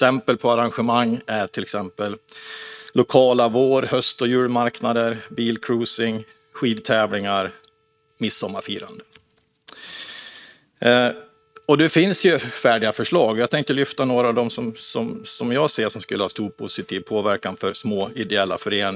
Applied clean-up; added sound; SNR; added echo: neural mask model RNNoise.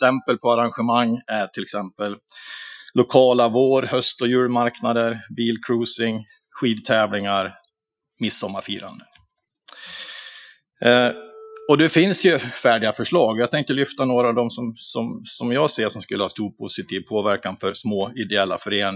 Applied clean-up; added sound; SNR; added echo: classical method Wiener filter.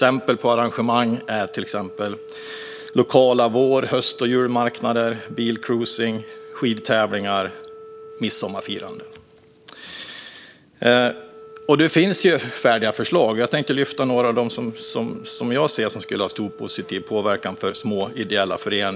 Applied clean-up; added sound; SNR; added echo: none; Organ; 18 dB; none.